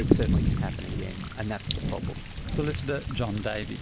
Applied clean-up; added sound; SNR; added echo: none; Thunder; -4 dB; none.